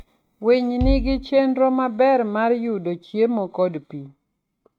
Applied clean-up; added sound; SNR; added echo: neural mask model RNNoise.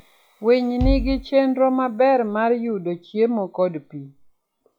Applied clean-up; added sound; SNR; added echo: classical method log-MMSE.